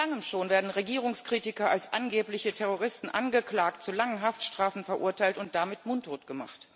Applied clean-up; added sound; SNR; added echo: none; none; none; none.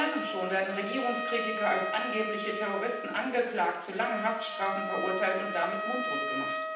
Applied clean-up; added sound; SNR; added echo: none; Trumpet; 3 dB; reverberation time 0.9 s.